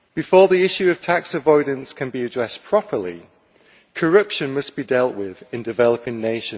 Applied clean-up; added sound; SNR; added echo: none; none; none; none.